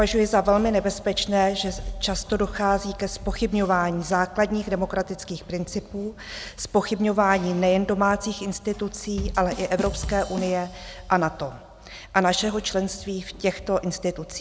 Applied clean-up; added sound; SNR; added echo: none; Bass drum / Drum kit; 12 dB; none.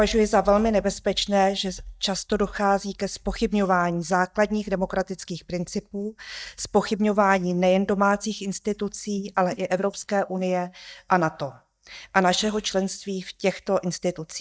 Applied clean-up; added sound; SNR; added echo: neural mask model DeepFilterNet 3.